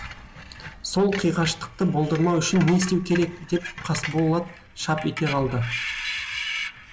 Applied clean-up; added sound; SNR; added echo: none; Screech; 10 dB; none.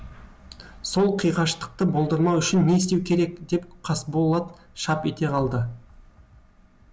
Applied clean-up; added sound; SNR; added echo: none; none; none; none.